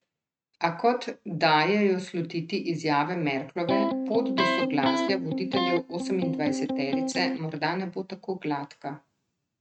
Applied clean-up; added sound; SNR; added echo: neural mask model RNNoise.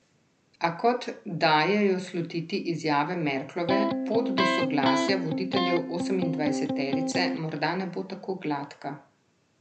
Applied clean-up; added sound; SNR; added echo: none; Electric guitar; -1 dB; none.